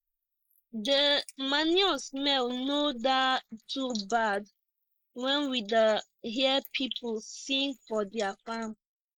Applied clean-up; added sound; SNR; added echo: neural mask model Resemble Enhance denoiser.